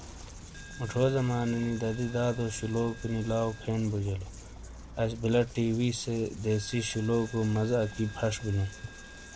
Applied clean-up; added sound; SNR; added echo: none; Coin (dropping) + Walk, footsteps; 14 dB; none.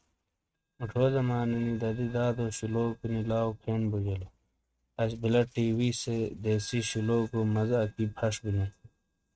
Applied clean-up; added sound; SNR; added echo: neural mask model RNNoise.